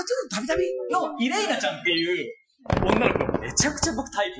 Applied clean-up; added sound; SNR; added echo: classical method Wiener filter.